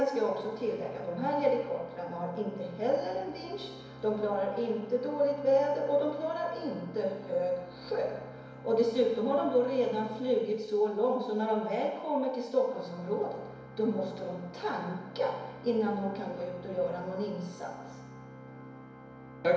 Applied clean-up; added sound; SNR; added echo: none; Organ; 17 dB; reverberation time 1.0 s.